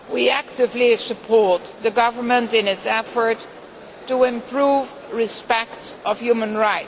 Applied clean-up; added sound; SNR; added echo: none; none; none; none.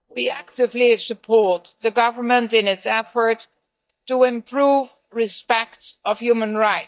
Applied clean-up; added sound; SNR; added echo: neural mask model DeepFilterNet 3.